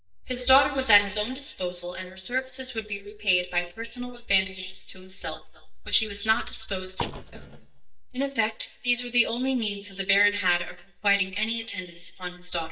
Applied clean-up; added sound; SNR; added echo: neural mask model DeepFilterNet 3.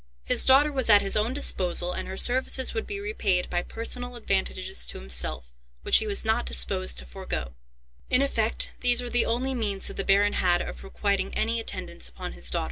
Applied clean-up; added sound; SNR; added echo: none; none; none; none.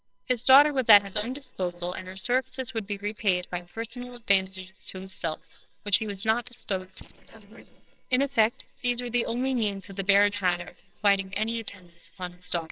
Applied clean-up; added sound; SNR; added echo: neural separator model SepFormer WHAMR!.